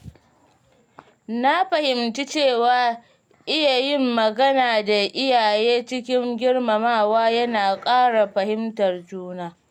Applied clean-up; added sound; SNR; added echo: none; none; none; none.